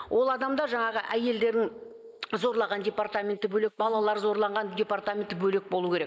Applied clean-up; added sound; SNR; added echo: neural mask model Resemble Enhance denoiser.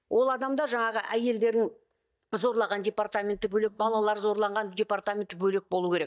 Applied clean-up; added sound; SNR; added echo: neural mask model DeepFilterNet 3.